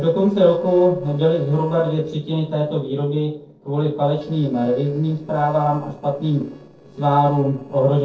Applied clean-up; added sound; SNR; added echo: neural separator model SepFormer DNS4.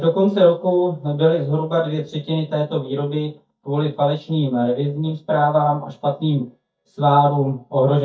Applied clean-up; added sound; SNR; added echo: neural mask model DeepFilterNet 3.